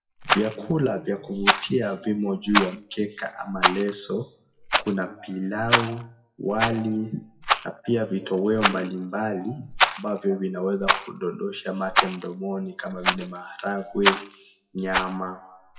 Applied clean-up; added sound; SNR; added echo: classical method WPE with log-MMSE.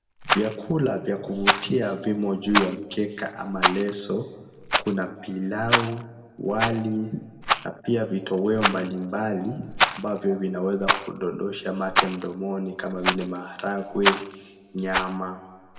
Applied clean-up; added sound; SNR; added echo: none; Rattle; 2 dB; reverberation time 1.6 s.